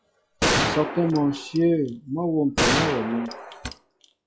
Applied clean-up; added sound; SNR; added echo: classical method log-MMSE.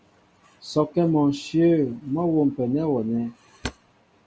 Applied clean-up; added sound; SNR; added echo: none; none; none; none.